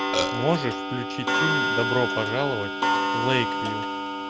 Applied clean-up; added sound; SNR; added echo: none; Clock + Burping, eructation; -3 dB; none.